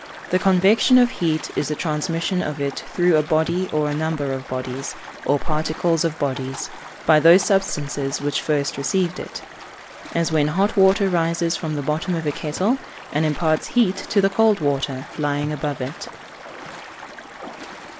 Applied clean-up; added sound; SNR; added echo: none; Stream; 16 dB; none.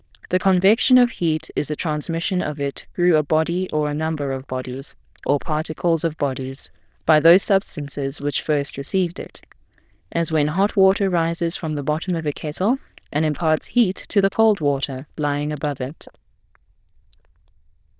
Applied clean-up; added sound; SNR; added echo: neural diffusion model UNIVERSE++.